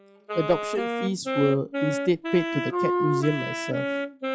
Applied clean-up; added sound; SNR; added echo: classical method log-MMSE.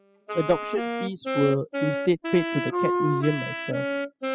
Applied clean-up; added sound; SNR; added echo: classical method spectral subtraction.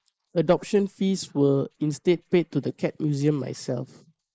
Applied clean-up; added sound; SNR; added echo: neural mask model Resemble Enhance denoiser.